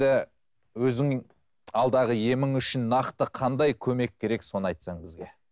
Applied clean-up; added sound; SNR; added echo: none; none; none; none.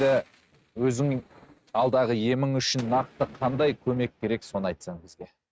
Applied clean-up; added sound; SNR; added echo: neural mask model RNNoise.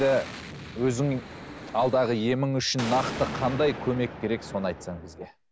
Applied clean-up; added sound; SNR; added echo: none; Explosion; 11 dB; none.